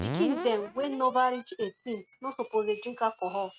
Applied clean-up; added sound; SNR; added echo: neural mask model RNNoise.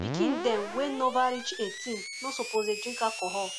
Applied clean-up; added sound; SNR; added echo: none; Screech; 6 dB; none.